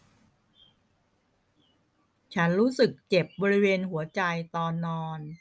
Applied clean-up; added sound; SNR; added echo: none; none; none; none.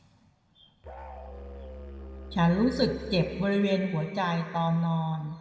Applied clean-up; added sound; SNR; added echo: none; Musical instrument; 14 dB; reverberation time 2.2 s.